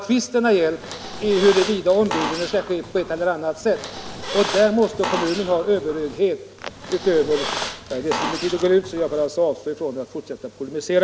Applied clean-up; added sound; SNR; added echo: none; Squeak; 9 dB; none.